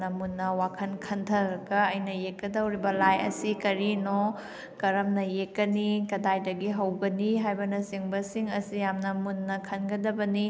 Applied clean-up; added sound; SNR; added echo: none; none; none; none.